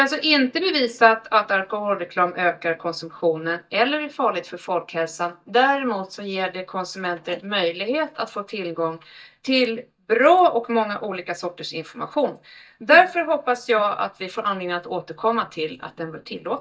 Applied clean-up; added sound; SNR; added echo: neural mask model DeepFilterNet 3.